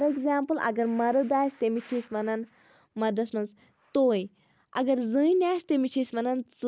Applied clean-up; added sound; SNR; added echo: none; none; none; none.